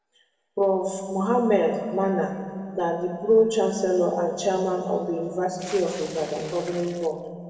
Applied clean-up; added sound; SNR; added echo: neural separator model SepFormer DNS4.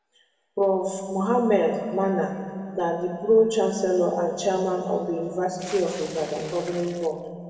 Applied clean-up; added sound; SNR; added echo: none; Water / Splash, splatter; 18 dB; reverberation time 2.2 s.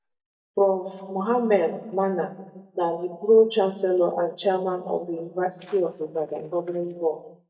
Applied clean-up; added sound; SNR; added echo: neural mask model DeepFilterNet 3.